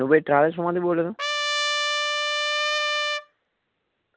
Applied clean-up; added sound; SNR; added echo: none; Trumpet; -1 dB; none.